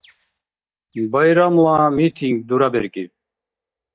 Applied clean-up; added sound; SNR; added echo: neural mask model DeepFilterNet 3.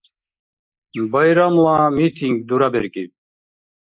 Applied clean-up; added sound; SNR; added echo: neural mask model Resemble Enhance denoiser.